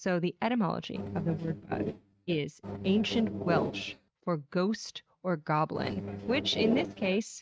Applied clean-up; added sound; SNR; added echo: neural mask model RNNoise.